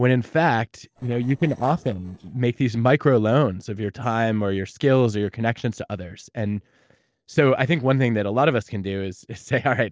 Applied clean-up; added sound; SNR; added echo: neural separator model SepFormer DNS4.